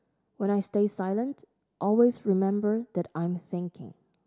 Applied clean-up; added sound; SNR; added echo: none; none; none; none.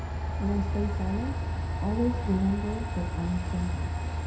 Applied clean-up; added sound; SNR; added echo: none; Train; -1 dB; reverberation time 0.5 s.